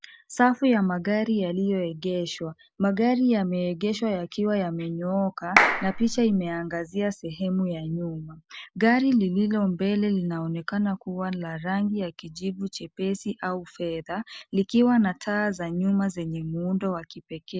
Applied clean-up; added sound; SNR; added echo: none; Clapping; -1 dB; none.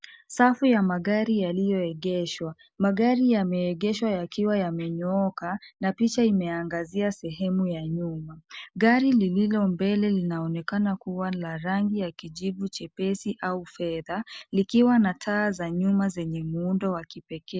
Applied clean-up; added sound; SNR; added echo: none; none; none; none.